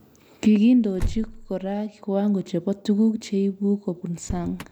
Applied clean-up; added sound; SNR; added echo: none; Motor vehicle (road); 12 dB; none.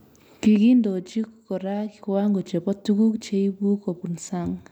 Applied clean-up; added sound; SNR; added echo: none; none; none; none.